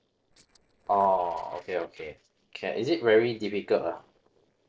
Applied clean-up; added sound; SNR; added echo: neural separator model SepFormer DNS4.